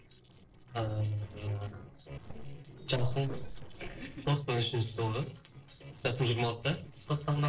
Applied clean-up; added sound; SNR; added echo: neural separator model SepFormer DNS4.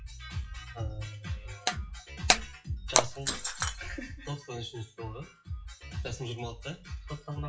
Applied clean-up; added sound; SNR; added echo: classical method WPE with log-MMSE.